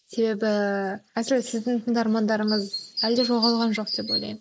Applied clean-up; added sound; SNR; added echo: neural mask model Resemble Enhance denoiser.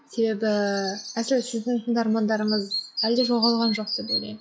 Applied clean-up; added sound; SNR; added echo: classical method log-MMSE.